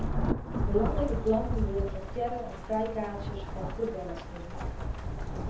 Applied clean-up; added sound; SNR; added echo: none; Rain / Thunderstorm; -1 dB; reverberation time 0.7 s.